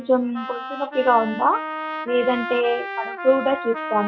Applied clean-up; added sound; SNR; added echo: classical method log-MMSE.